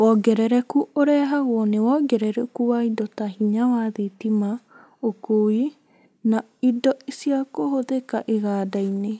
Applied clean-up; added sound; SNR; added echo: none; none; none; none.